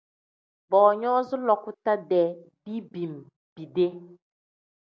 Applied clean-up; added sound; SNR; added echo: none; none; none; none.